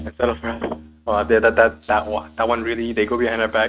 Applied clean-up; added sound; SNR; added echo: neural mask model RNNoise.